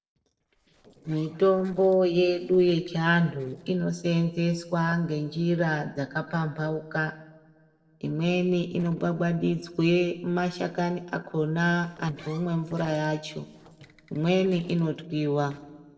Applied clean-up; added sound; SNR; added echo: neural separator model SepFormer DNS4.